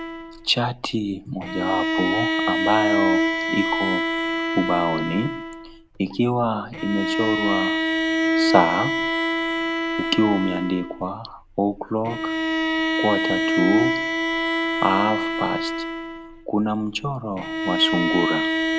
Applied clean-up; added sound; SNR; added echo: none; Bowed string instrument; -1 dB; none.